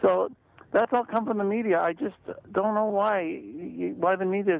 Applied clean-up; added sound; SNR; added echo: none; none; none; none.